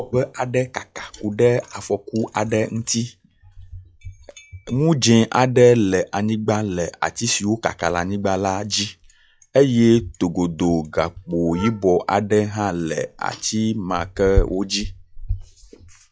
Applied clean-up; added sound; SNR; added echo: classical method log-MMSE.